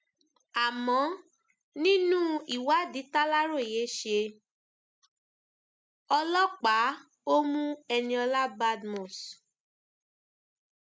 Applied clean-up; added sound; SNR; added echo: none; none; none; none.